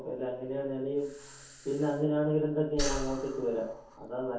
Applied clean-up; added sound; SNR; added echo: none; Breathing; 9 dB; reverberation time 0.6 s.